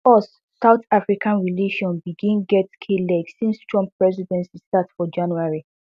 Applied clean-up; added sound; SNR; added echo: none; none; none; none.